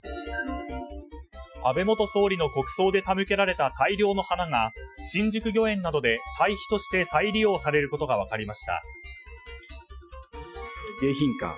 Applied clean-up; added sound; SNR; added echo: classical method Wiener filter.